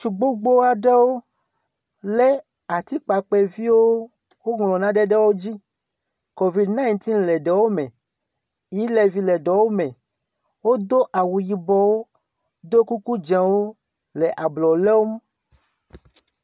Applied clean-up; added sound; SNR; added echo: none; none; none; none.